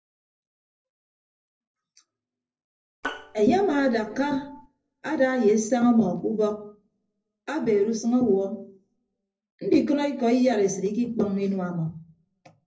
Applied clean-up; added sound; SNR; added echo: neural separator model SepFormer DNS4.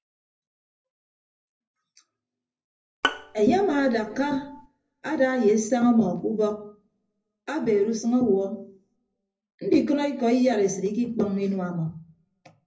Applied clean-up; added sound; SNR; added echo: none; Bowed string instrument; 8 dB; reverberation time 0.4 s.